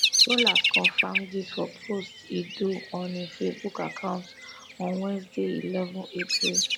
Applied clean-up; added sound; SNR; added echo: none; Bird vocalization, bird call, bird song; -3 dB; none.